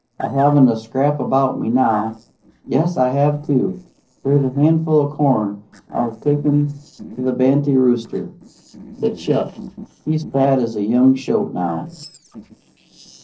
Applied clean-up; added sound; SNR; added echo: neural separator model SepFormer DNS4.